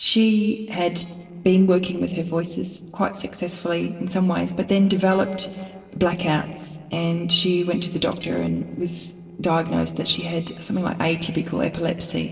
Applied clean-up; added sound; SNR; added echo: neural separator model SepFormer DNS4.